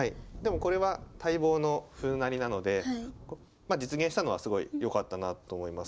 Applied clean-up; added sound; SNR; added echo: none; Thunder; 17 dB; none.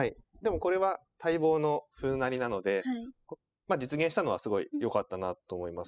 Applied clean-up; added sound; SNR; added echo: classical method spectral subtraction.